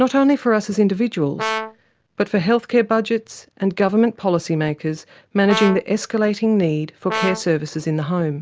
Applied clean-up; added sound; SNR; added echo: none; Brass instrument; 9 dB; none.